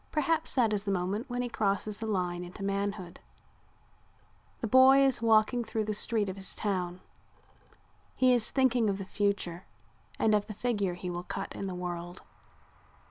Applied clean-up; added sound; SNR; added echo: none; none; none; none.